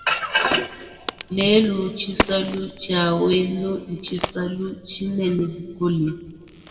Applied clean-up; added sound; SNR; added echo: none; Crack; 10 dB; reverberation time 1.4 s.